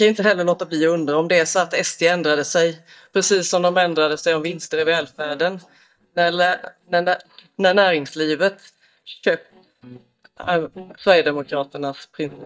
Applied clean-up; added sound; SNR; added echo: neural mask model DeepFilterNet 3.